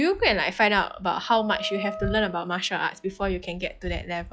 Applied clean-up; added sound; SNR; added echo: classical method log-MMSE.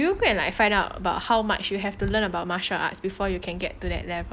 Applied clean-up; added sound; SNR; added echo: none; none; none; none.